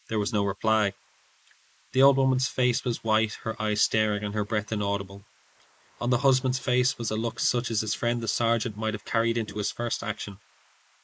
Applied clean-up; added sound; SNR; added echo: neural mask model Resemble Enhance denoiser.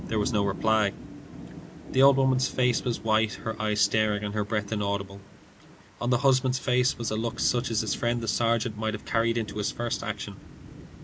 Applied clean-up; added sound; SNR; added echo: none; Thunder / Rain; 14 dB; none.